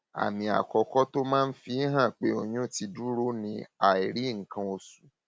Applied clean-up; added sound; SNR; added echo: none; none; none; none.